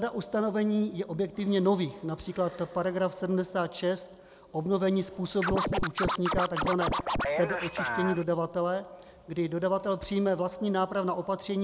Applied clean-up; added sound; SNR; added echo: none; Scratching (performance technique); 2 dB; none.